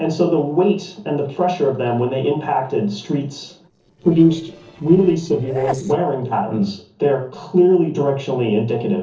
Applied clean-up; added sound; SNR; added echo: neural separator model SepFormer DNS4.